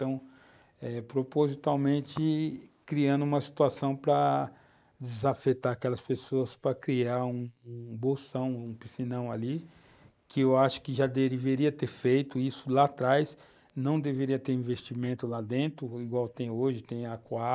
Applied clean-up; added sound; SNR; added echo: neural mask model Resemble Enhance denoiser.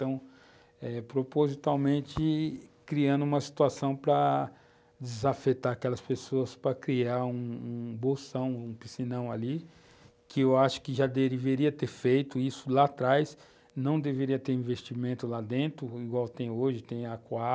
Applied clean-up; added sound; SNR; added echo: none; none; none; none.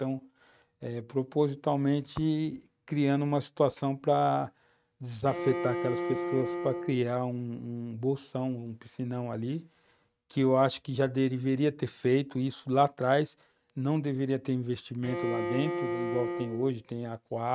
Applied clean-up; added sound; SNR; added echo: neural mask model RNNoise.